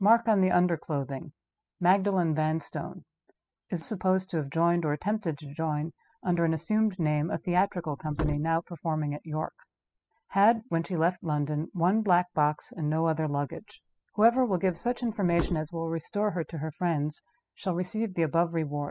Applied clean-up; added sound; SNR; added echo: classical method spectral subtraction.